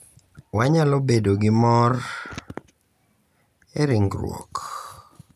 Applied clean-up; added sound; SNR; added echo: none; none; none; none.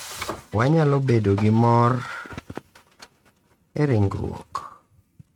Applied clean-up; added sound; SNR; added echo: neural mask model RNNoise.